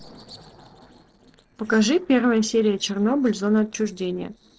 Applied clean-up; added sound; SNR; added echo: neural separator model SepFormer DNS4.